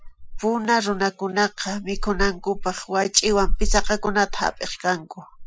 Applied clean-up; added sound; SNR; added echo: classical method Wiener filter.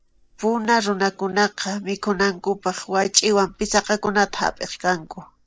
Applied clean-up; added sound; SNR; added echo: neural mask model DeepFilterNet 3.